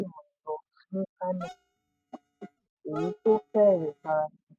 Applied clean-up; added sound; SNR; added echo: neural mask model RNNoise.